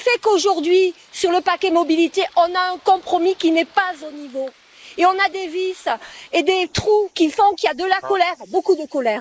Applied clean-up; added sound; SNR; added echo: neural mask model Resemble Enhance denoiser.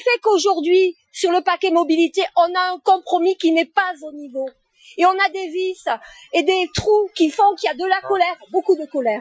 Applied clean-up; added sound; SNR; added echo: classical method Wiener filter.